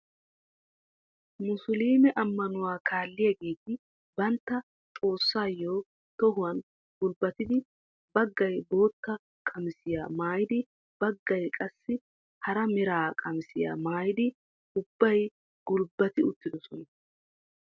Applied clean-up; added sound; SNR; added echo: none; none; none; none.